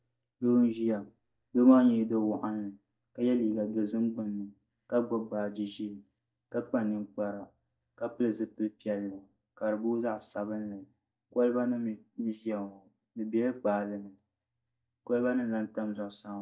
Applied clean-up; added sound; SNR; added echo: neural mask model DeepFilterNet 3.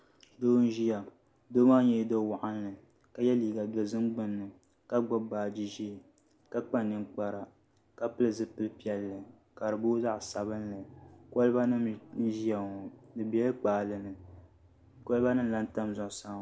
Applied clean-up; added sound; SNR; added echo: none; none; none; none.